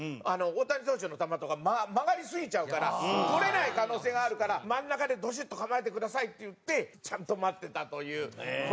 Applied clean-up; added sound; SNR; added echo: none; none; none; none.